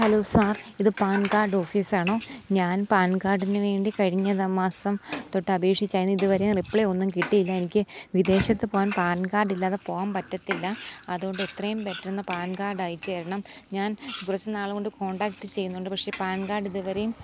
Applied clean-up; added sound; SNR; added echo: none; Frying (food); 14 dB; none.